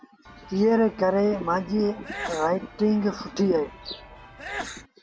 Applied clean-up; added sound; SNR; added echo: none; Sneeze / Church bell; 15 dB; none.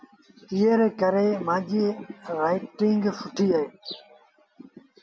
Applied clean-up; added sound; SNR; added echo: none; none; none; none.